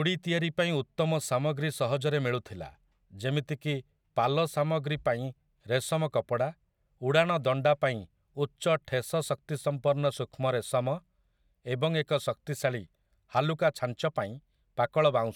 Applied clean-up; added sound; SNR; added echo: none; none; none; none.